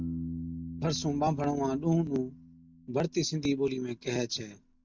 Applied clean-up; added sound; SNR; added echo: none; Piano; 11 dB; none.